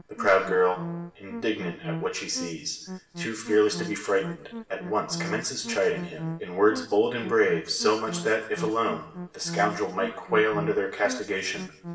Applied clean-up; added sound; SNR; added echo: none; Musical instrument; 11 dB; reverberation time 0.8 s.